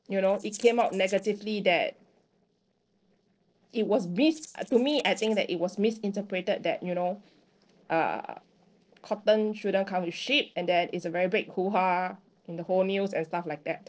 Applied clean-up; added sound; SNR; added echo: neural separator model SepFormer DNS4.